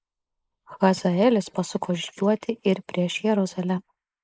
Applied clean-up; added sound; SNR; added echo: neural mask model Resemble Enhance denoiser.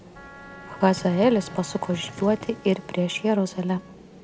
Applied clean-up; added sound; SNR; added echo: none; Vehicle + Wind instrument, woodwind instrument; 16 dB; none.